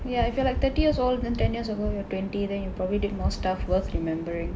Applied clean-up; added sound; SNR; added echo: none; none; none; none.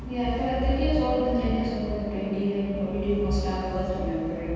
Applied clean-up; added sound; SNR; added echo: none; none; none; reverberation time 2.1 s.